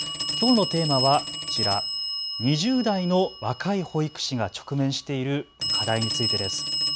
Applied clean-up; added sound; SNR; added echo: none; Telephone; 3 dB; none.